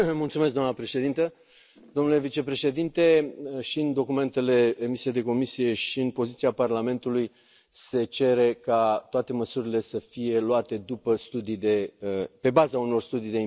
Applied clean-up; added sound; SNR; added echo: none; none; none; none.